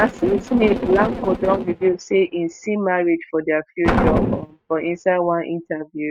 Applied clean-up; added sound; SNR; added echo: neural mask model RNNoise.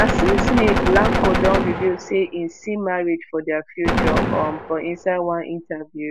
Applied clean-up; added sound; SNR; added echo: none; Gunshot, gunfire; 0 dB; none.